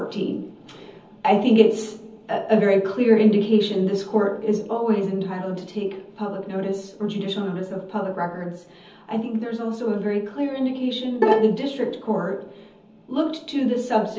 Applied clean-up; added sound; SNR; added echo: none; Bowed string instrument; 0 dB; reverberation time 0.7 s.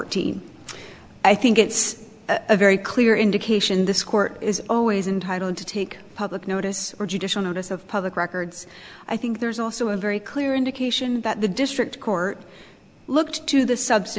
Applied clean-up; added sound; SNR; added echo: none; none; none; none.